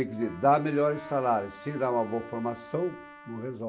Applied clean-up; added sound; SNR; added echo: none; Trumpet + Brass instrument; 18 dB; none.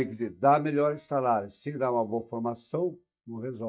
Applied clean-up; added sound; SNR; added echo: neural mask model DeepFilterNet 3.